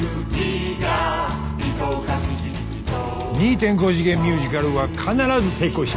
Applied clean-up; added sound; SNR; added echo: none; none; none; none.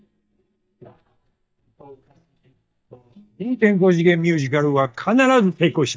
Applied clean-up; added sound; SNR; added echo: neural mask model DeepFilterNet 3.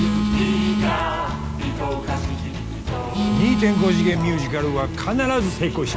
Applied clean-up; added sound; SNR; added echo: none; Telephone; 3 dB; none.